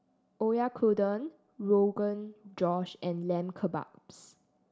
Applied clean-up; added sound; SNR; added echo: none; none; none; none.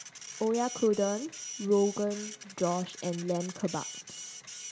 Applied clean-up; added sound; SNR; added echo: none; Printer; 12 dB; none.